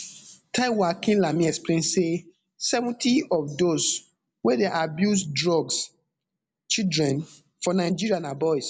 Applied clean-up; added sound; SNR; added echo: none; none; none; none.